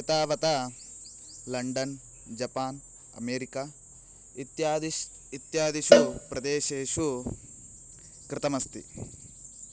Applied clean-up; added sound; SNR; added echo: none; Cowbell; -5 dB; none.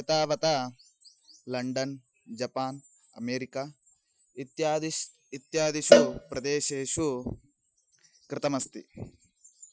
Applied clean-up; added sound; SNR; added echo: classical method Wiener filter.